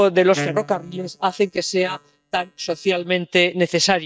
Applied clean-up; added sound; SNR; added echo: neural mask model DeepFilterNet 3.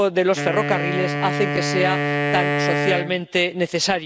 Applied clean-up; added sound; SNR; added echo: none; Wind instrument, woodwind instrument; 2 dB; none.